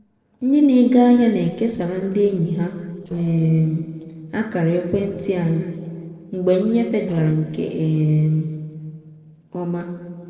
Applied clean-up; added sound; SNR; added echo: neural separator model SepFormer DNS4.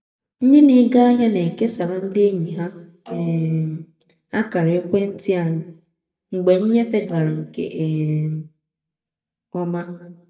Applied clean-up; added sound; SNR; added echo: neural mask model DeepFilterNet 3.